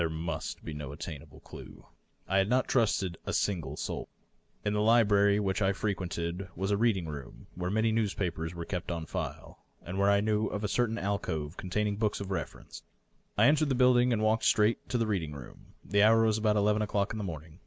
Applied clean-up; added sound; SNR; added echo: none; none; none; none.